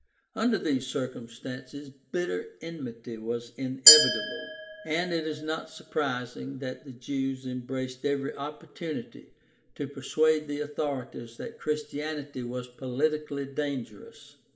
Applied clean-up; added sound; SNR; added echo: none; Glass; -5 dB; reverberation time 0.7 s.